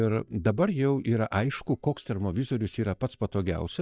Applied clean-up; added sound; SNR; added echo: neural mask model DeepFilterNet 3.